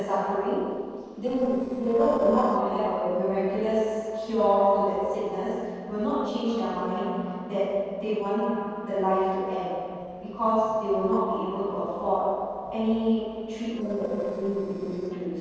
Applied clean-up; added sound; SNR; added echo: neural separator model SepFormer DNS4.